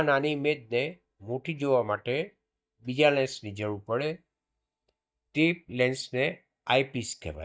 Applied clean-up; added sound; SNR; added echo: neural mask model DeepFilterNet 3.